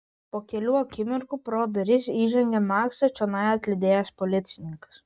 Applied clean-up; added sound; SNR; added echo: neural mask model DeepFilterNet 3.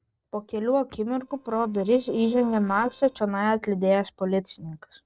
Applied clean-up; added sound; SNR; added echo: neural separator model SepFormer DNS4.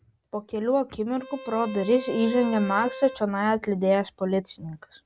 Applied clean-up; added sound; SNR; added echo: none; Bowed string instrument; 14 dB; none.